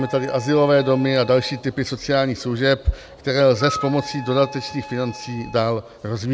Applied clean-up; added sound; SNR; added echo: none; Wind instrument, woodwind instrument; 16 dB; none.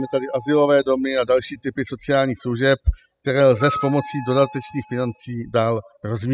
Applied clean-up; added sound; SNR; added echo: classical method spectral subtraction.